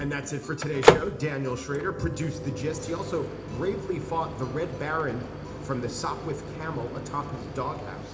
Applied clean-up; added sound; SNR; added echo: none; Microwave oven; 0 dB; reverberation time 0.8 s.